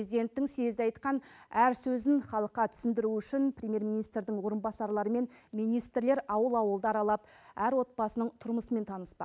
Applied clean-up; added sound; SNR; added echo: none; none; none; none.